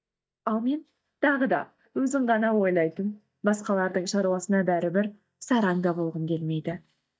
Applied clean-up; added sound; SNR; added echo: neural mask model DeepFilterNet 3.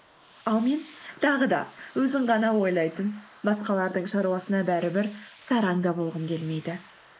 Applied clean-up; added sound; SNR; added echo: neural mask model Resemble Enhance denoiser.